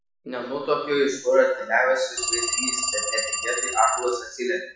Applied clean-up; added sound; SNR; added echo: classical method WPE with log-MMSE.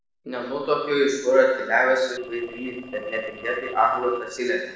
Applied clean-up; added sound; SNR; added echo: neural separator model SepFormer DNS4.